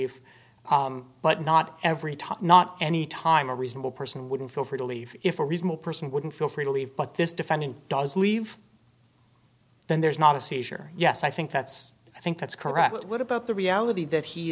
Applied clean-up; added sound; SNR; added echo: none; none; none; none.